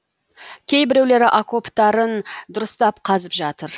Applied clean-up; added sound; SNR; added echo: none; none; none; none.